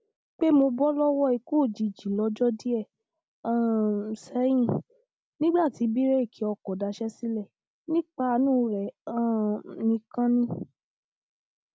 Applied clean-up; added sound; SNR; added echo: none; none; none; none.